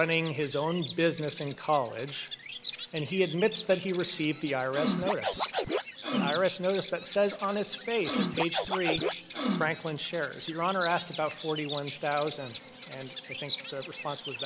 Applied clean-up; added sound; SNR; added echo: none; Scratching (performance technique) + Bird vocalization, bird call, bird song; 3 dB; none.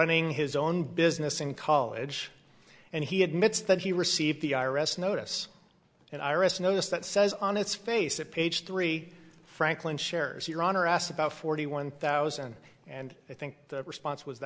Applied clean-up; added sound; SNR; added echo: none; none; none; none.